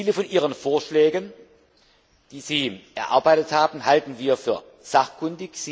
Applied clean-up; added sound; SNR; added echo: none; none; none; none.